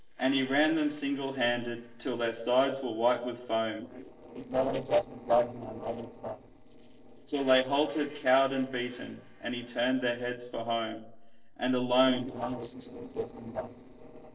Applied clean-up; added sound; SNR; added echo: neural separator model SepFormer DNS4.